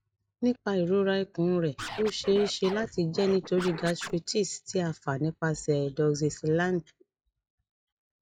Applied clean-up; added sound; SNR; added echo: classical method log-MMSE.